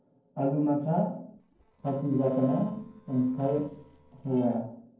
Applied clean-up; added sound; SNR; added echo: neural separator model SepFormer DNS4.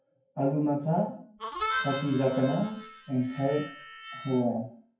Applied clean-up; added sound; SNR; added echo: classical method WPE with log-MMSE.